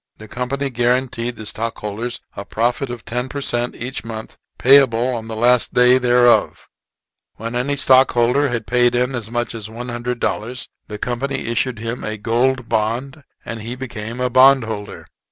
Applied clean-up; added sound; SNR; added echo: none; none; none; none.